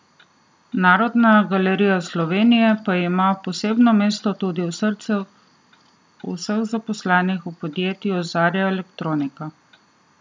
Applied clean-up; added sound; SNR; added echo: none; none; none; none.